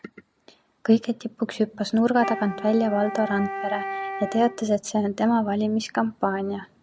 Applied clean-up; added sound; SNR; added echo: none; Wind instrument, woodwind instrument; 9 dB; none.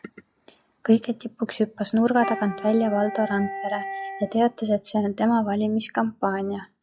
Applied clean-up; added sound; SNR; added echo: classical method log-MMSE.